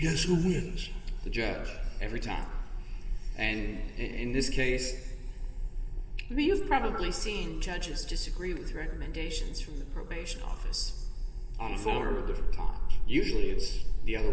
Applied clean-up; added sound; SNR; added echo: none; none; none; reverberation time 1.9 s.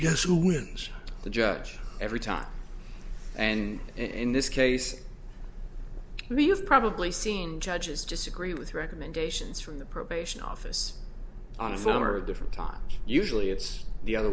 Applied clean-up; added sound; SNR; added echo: none; none; none; none.